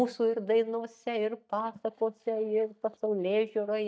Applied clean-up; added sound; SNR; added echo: neural mask model DeepFilterNet 3.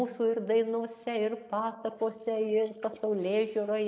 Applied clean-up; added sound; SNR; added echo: neural mask model Resemble Enhance denoiser.